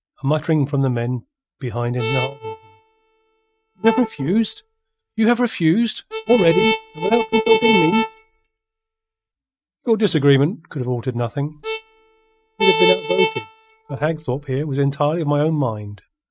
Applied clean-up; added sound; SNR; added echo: neural mask model RNNoise.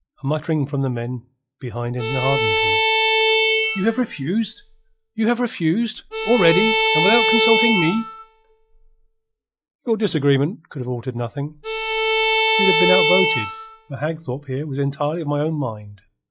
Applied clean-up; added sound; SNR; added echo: classical method log-MMSE.